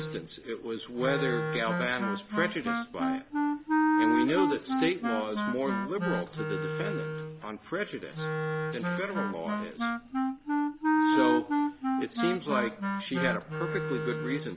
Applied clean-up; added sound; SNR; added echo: none; Wind instrument, woodwind instrument; -3 dB; none.